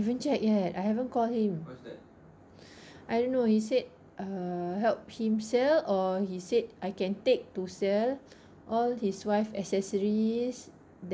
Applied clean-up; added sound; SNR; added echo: none; none; none; none.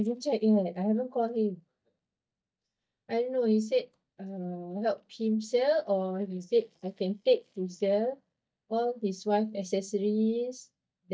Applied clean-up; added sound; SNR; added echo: neural mask model DeepFilterNet 3.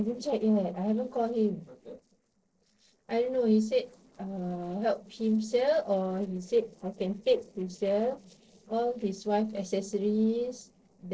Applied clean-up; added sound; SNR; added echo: neural separator model SepFormer DNS4.